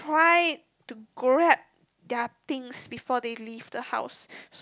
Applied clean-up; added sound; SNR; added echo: none; none; none; none.